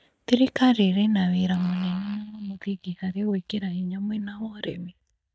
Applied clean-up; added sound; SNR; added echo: neural mask model DeepFilterNet 3.